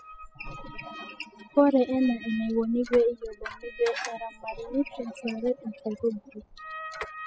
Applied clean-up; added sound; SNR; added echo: classical method spectral subtraction.